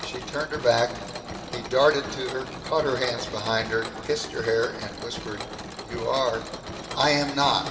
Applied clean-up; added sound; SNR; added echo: none; Mechanisms; 10 dB; reverberation time 2.3 s.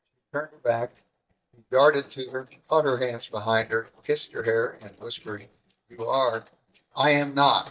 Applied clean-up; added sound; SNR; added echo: neural mask model DeepFilterNet 3.